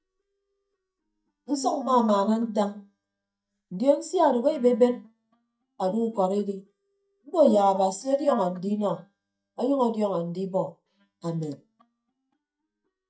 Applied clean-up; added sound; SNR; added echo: neural mask model DeepFilterNet 3.